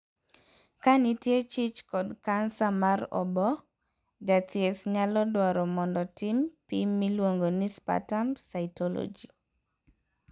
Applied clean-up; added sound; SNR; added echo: none; none; none; none.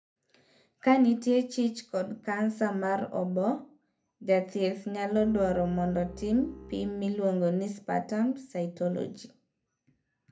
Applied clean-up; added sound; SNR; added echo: none; Bowed string instrument; 16 dB; reverberation time 0.3 s.